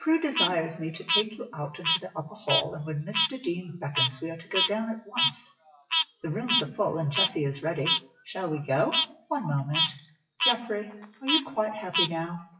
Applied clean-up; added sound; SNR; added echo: classical method WPE with log-MMSE.